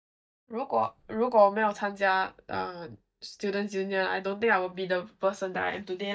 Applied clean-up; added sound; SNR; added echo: neural mask model DeepFilterNet 3.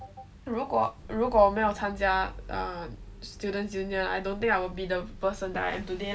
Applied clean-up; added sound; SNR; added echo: none; Idling / Engine starting / Motor vehicle (road); 15 dB; none.